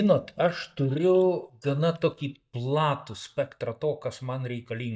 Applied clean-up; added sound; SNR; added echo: neural mask model DeepFilterNet 3.